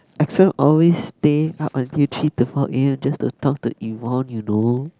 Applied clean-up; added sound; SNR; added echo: none; none; none; none.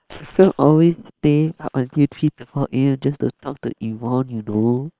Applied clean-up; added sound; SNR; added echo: neural separator model SepFormer WHAM!.